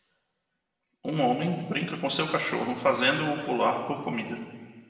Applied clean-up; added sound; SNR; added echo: none; none; none; reverberation time 1.4 s.